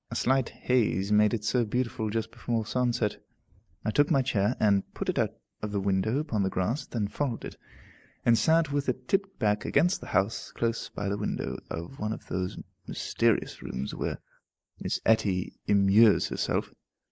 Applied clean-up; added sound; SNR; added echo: neural mask model Resemble Enhance denoiser.